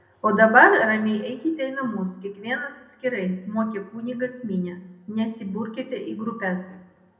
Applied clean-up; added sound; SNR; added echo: none; none; none; reverberation time 0.7 s.